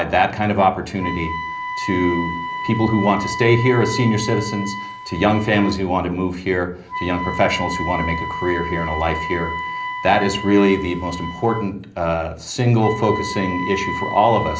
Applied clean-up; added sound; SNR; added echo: none; Wind instrument, woodwind instrument; 8 dB; reverberation time 0.5 s.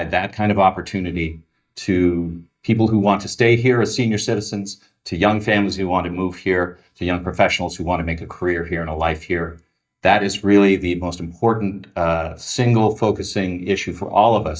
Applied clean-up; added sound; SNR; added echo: neural mask model DeepFilterNet 3.